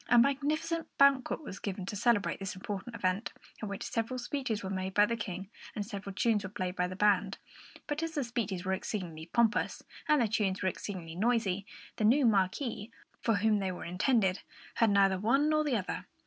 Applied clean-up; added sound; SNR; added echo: none; none; none; none.